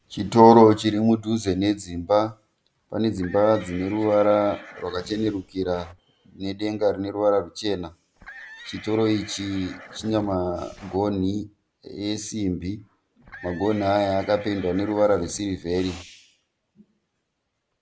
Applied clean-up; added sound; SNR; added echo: none; Livestock, farm animals, working animals; 20 dB; none.